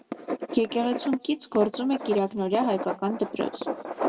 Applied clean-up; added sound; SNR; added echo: none; Writing; 7 dB; reverberation time 1.6 s.